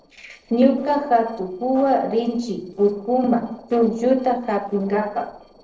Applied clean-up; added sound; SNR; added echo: neural separator model SepFormer DNS4.